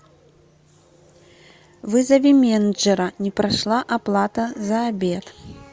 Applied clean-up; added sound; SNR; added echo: none; none; none; none.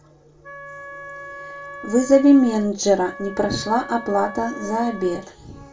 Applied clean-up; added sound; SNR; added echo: none; Wind instrument, woodwind instrument; 16 dB; reverberation time 0.2 s.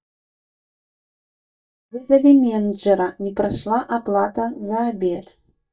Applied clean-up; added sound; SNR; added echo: neural mask model DeepFilterNet 3.